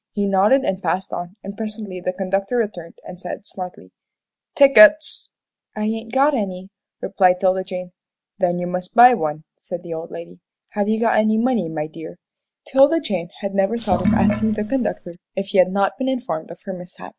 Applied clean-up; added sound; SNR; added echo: none; Sink (filling or washing) / Water; 1 dB; none.